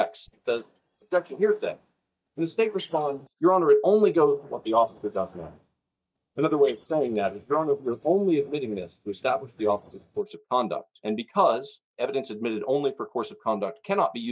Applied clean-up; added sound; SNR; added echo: neural mask model DeepFilterNet 3.